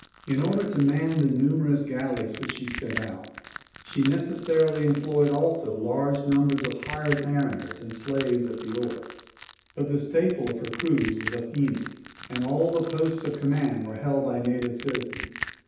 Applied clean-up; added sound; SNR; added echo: none; Crushing; 12 dB; reverberation time 0.9 s.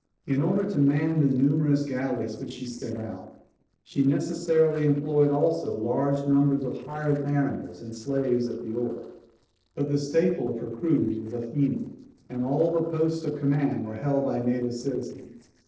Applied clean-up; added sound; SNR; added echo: neural separator model SepFormer DNS4.